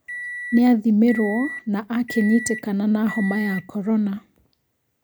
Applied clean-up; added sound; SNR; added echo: none; Microwave oven; 12 dB; none.